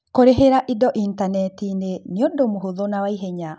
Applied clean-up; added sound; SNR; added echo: none; none; none; none.